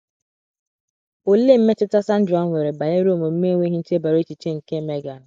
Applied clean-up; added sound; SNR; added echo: neural mask model Resemble Enhance denoiser.